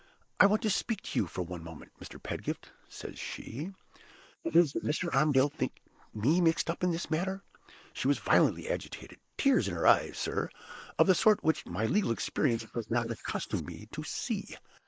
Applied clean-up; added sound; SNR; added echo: neural mask model Resemble Enhance denoiser.